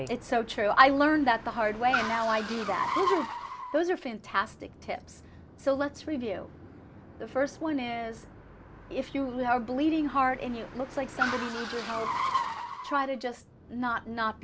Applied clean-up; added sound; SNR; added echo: none; Car; 8 dB; none.